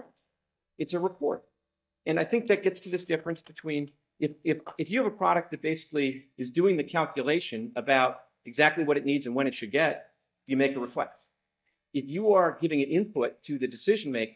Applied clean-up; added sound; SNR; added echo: neural mask model DeepFilterNet 3.